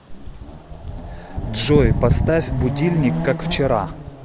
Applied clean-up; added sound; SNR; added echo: none; Chatter / Car passing by / Motorcycle / Traffic noise, roadway noise / Accelerating, revving, vroom; 10 dB; none.